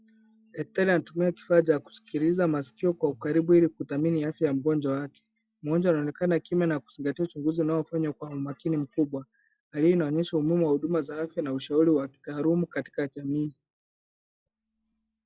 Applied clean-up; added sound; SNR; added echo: classical method log-MMSE.